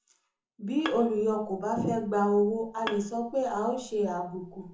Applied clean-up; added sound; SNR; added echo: none; Bowed string instrument; 16 dB; reverberation time 0.6 s.